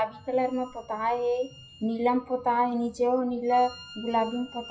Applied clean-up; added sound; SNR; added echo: classical method WPE with log-MMSE.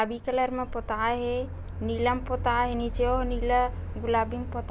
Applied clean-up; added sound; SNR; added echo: none; none; none; none.